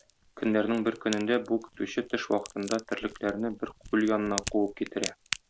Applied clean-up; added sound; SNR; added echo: none; Crack; 13 dB; none.